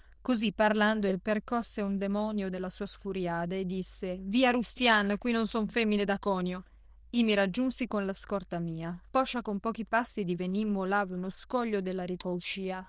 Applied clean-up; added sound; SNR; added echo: neural diffusion model UNIVERSE++.